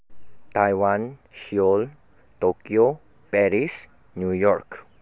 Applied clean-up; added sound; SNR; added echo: none; none; none; none.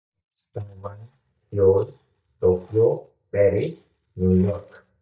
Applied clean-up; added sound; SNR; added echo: neural mask model DeepFilterNet 3.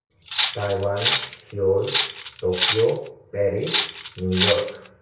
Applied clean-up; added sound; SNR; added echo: none; Cutlery, silverware; 2 dB; reverberation time 0.6 s.